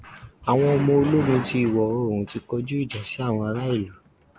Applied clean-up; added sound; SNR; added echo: none; none; none; none.